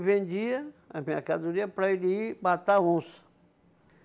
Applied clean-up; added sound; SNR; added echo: none; none; none; none.